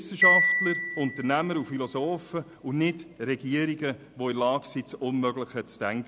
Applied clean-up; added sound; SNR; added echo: none; Marimba, xylophone; 0 dB; none.